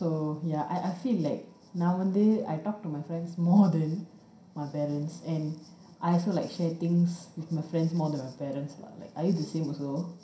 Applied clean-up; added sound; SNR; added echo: none; none; none; reverberation time 0.5 s.